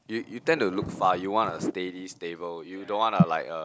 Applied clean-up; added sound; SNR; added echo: none; none; none; none.